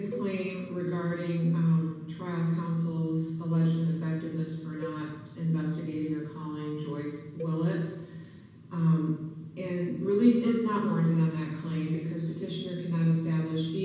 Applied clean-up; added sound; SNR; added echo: none; Cowbell; 18 dB; reverberation time 1.2 s.